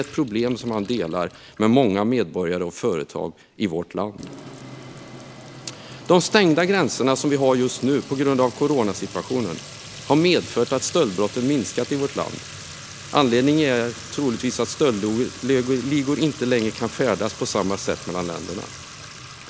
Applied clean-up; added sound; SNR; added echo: none; Fill (with liquid) / Trickle, dribble / Sink (filling or washing); 16 dB; none.